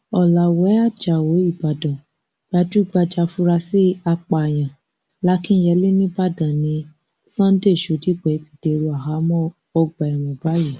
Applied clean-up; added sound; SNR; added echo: none; none; none; none.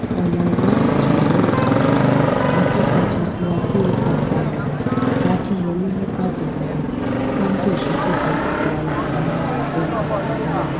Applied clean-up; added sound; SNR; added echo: none; Motorcycle; -5 dB; reverberation time 1.9 s.